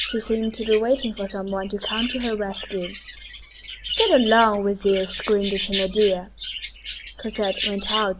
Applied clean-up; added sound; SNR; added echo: none; Chirp, tweet; 5 dB; none.